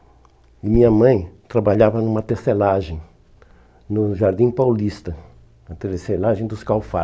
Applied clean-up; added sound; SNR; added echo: none; none; none; none.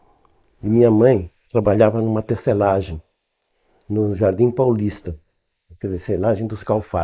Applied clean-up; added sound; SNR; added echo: neural mask model Resemble Enhance denoiser.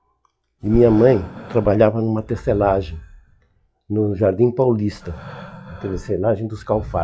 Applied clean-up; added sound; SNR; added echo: classical method log-MMSE.